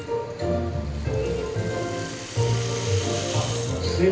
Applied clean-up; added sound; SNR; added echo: none; Rattle (instrument); 13 dB; reverberation time 1.1 s.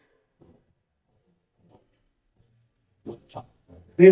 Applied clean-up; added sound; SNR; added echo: neural mask model DeepFilterNet 3.